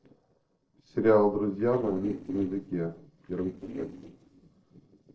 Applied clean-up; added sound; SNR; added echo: neural separator model SepFormer DNS4.